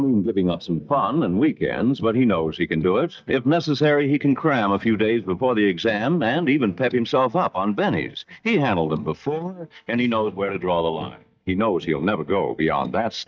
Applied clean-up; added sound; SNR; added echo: neural mask model DeepFilterNet 3.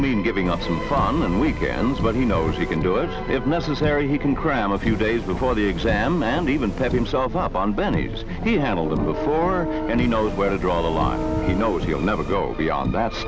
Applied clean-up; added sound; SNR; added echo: none; Car + Bus; 6 dB; none.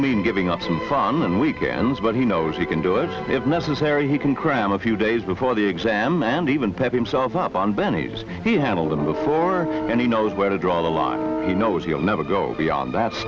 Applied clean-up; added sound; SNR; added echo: none; none; none; none.